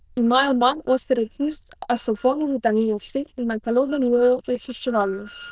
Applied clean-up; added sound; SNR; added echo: neural diffusion model UNIVERSE++.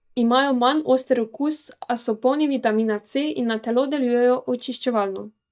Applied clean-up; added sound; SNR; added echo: neural mask model DeepFilterNet 3.